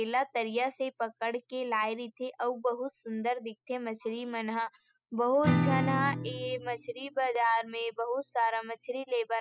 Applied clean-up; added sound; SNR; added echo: classical method spectral subtraction.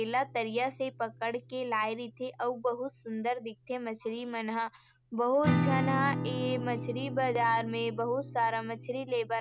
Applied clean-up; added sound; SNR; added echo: none; Acoustic guitar / Strum; 5 dB; none.